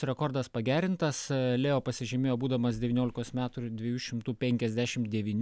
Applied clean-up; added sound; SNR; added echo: none; none; none; none.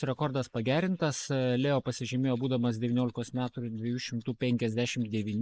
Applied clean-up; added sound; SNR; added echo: neural mask model Resemble Enhance denoiser.